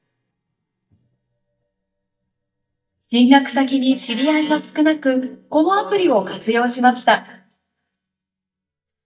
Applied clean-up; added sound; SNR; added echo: neural mask model DeepFilterNet 3.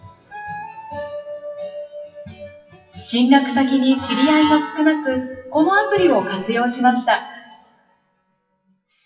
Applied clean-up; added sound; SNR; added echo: classical method WPE with log-MMSE.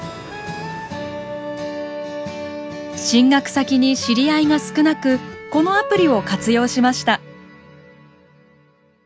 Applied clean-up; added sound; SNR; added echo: none; none; none; none.